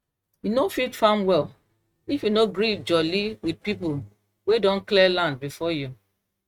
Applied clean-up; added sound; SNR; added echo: neural mask model RNNoise.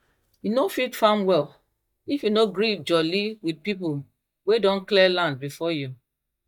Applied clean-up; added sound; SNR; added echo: neural mask model DeepFilterNet 3.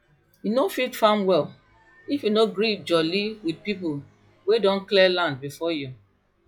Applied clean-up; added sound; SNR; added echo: classical method log-MMSE.